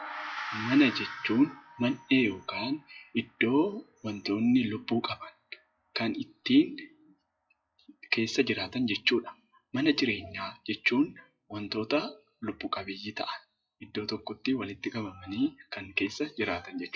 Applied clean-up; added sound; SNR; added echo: classical method WPE with log-MMSE.